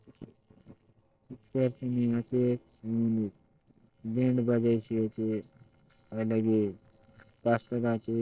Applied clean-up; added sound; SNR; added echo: neural separator model SepFormer DNS4.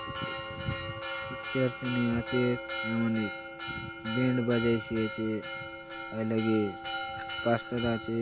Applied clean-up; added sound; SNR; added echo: none; Church bell; 6 dB; none.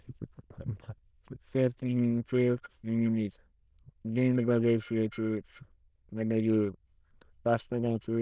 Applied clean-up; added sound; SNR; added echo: neural diffusion model UNIVERSE++.